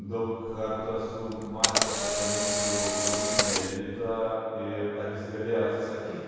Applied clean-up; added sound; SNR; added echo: none; Camera; -3 dB; reverberation time 2.2 s.